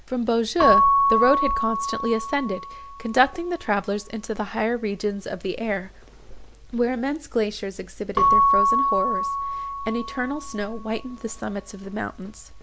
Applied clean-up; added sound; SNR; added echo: none; Keyboard (musical) / Bell; 0 dB; none.